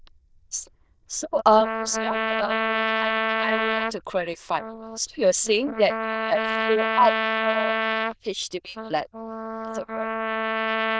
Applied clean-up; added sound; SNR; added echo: neural diffusion model UNIVERSE++.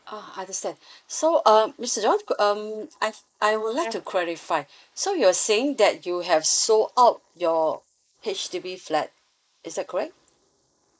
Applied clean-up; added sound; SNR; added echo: neural mask model Resemble Enhance denoiser.